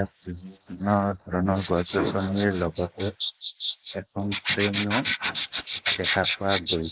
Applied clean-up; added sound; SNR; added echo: neural mask model Resemble Enhance denoiser.